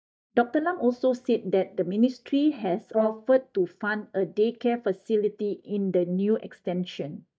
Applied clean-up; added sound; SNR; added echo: neural mask model DeepFilterNet 3.